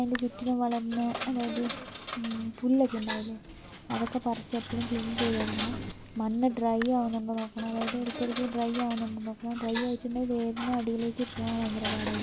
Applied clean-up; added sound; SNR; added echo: none; Coin (dropping); 4 dB; none.